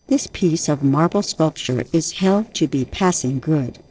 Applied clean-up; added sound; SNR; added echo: neural separator model SepFormer DNS4.